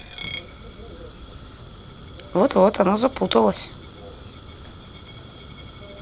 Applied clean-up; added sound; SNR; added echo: none; Fire + Coin (dropping); 16 dB; none.